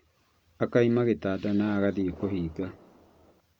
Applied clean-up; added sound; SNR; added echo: none; Fireworks; 20 dB; none.